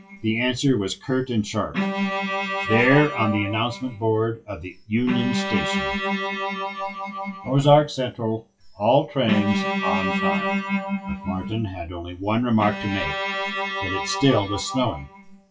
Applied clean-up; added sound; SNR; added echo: classical method WPE with log-MMSE.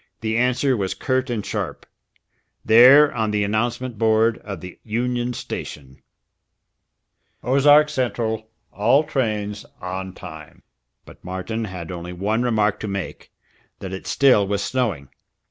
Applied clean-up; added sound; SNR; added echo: none; none; none; none.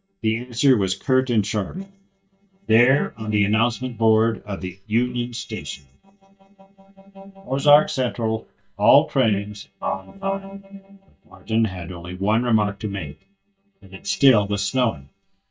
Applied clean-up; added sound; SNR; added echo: neural mask model DeepFilterNet 3.